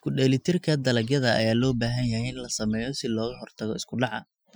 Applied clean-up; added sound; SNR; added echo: classical method Wiener filter.